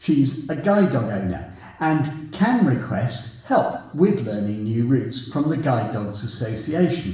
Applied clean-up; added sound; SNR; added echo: none; none; none; reverberation time 0.9 s.